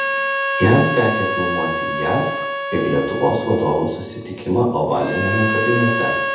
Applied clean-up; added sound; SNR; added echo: none; Harmonica; 3 dB; reverberation time 0.8 s.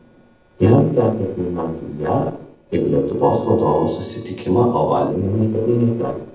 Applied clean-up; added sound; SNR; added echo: neural separator model SepFormer DNS4.